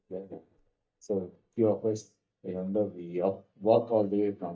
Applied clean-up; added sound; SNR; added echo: neural mask model DeepFilterNet 3.